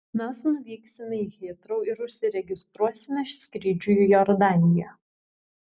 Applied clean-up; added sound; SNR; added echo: none; none; none; none.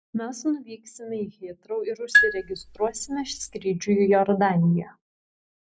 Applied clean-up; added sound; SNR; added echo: none; Marimba, xylophone; -1 dB; none.